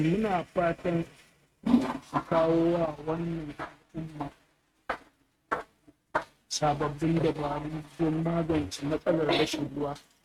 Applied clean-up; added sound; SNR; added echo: neural mask model RNNoise.